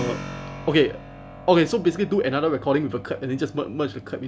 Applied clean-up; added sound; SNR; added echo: none; Keyboard (musical); 15 dB; none.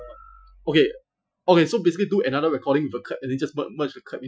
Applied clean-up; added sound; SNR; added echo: classical method Wiener filter.